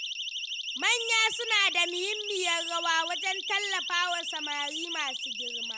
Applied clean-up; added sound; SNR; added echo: none; Siren; 4 dB; none.